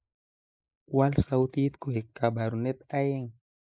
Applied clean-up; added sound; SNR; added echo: neural mask model Resemble Enhance denoiser.